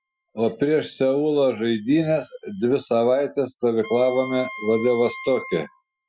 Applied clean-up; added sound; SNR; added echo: classical method Wiener filter.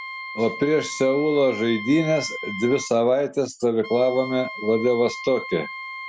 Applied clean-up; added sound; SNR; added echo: none; Wind instrument, woodwind instrument; 13 dB; none.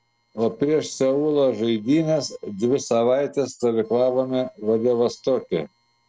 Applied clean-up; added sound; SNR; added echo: neural separator model SepFormer DNS4.